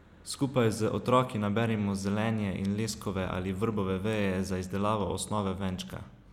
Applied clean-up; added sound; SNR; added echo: none; none; none; none.